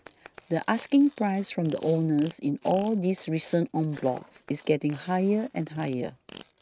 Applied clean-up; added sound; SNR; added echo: neural mask model RNNoise.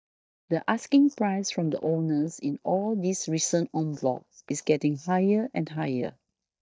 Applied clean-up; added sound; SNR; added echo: neural mask model DeepFilterNet 3.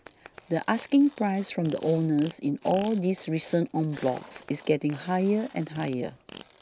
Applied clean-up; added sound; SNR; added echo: none; Fart + Tearing; 18 dB; none.